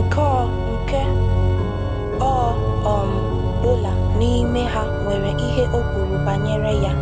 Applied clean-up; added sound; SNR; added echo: none; Organ; -5 dB; none.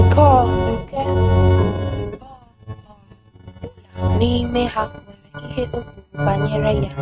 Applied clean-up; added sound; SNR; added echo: neural mask model RNNoise.